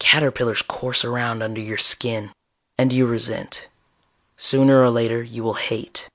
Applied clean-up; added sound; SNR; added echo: none; none; none; none.